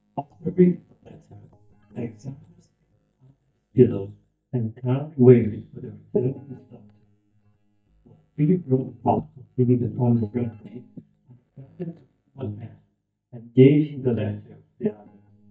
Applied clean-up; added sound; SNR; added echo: neural mask model DeepFilterNet 3.